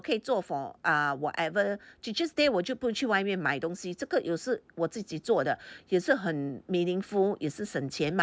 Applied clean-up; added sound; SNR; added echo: none; none; none; none.